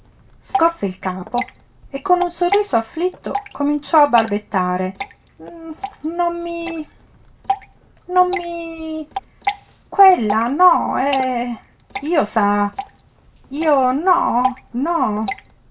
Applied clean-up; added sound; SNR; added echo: none; Drip / Water; 11 dB; reverberation time 0.2 s.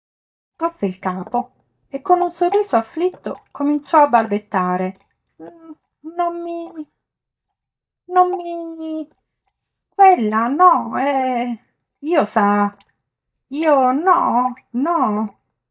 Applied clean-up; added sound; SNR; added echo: neural mask model DeepFilterNet 3.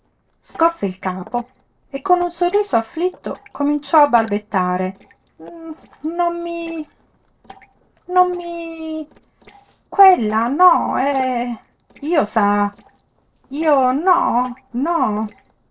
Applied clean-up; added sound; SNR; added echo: neural separator model SepFormer DNS4.